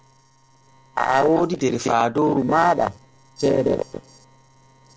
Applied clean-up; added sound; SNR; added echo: neural separator model SepFormer DNS4.